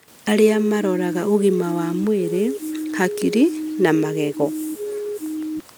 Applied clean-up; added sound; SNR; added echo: none; Siren; 6 dB; none.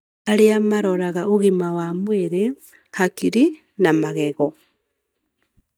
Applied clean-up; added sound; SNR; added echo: neural mask model DeepFilterNet 3.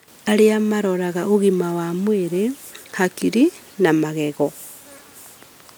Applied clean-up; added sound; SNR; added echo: none; none; none; none.